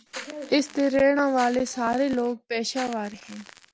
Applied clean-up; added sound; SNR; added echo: none; Crackle; 18 dB; none.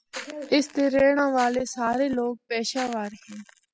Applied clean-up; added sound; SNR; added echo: classical method spectral subtraction.